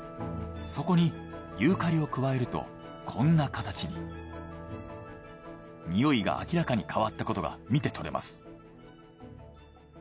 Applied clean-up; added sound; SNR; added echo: none; none; none; none.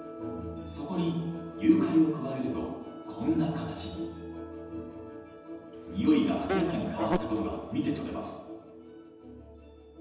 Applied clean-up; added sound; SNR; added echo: none; Insect; 5 dB; reverberation time 1.1 s.